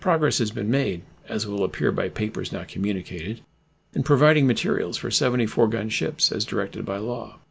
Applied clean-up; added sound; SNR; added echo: none; none; none; none.